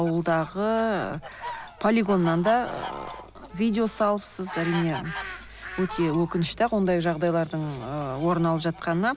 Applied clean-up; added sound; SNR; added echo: none; Fowl; 15 dB; none.